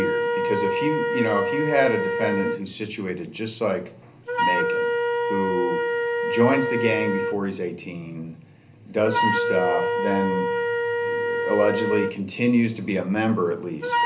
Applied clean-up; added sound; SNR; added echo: none; Wind instrument, woodwind instrument; 0 dB; reverberation time 0.3 s.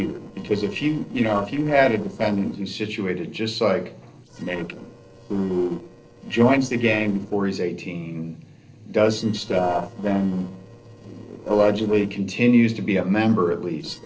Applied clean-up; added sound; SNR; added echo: neural separator model SepFormer DNS4.